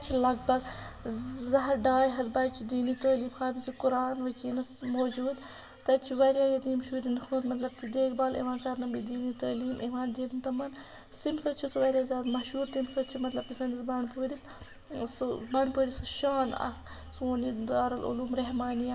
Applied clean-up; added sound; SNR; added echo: none; none; none; reverberation time 0.8 s.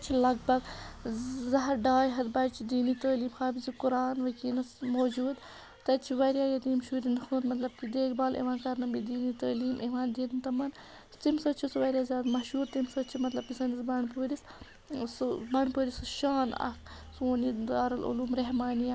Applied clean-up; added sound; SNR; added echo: none; none; none; none.